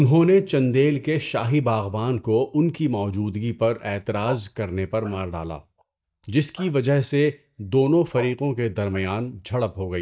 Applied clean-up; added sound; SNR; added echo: neural mask model DeepFilterNet 3.